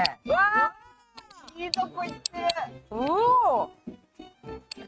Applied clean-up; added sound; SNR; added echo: neural mask model RNNoise.